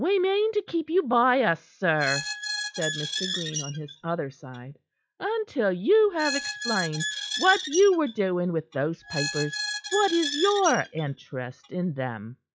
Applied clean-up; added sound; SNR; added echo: classical method log-MMSE.